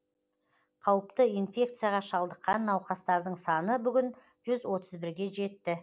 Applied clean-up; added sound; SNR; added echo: none; none; none; none.